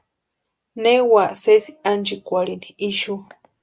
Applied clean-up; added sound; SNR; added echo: none; none; none; none.